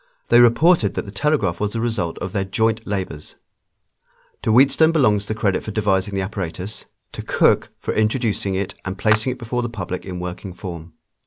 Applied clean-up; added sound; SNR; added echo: none; Clapping; 11 dB; none.